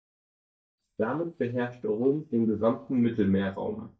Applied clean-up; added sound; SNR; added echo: neural mask model DeepFilterNet 3.